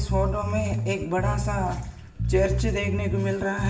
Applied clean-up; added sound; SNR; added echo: none; Bass guitar; 0 dB; reverberation time 0.6 s.